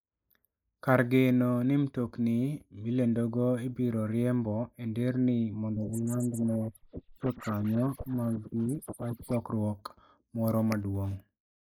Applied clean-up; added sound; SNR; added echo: neural mask model Resemble Enhance denoiser.